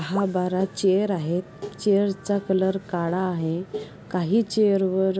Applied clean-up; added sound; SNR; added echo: none; none; none; none.